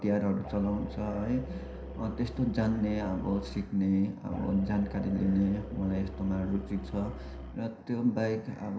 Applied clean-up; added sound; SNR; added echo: none; Musical instrument; 10 dB; reverberation time 0.5 s.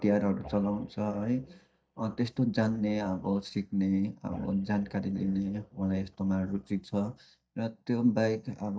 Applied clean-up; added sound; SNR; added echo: neural mask model DeepFilterNet 3.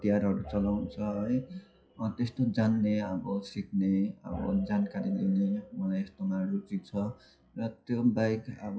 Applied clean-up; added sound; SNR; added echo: classical method WPE with log-MMSE.